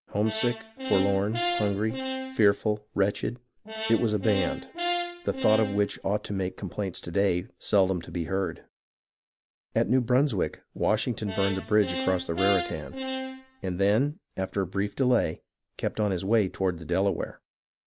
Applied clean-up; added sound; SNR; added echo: none; Brass instrument; 7 dB; none.